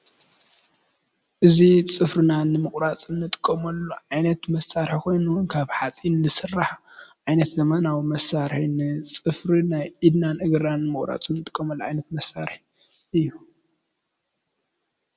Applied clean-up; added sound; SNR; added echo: none; none; none; none.